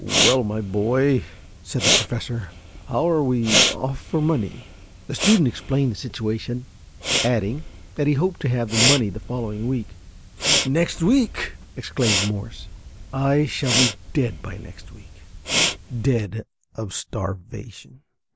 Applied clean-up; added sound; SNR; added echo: none; Respiratory sounds; 3 dB; none.